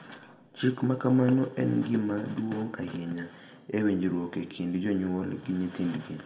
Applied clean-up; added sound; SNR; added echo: none; none; none; reverberation time 0.9 s.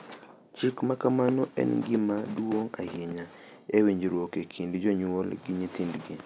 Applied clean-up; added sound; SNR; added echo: none; none; none; none.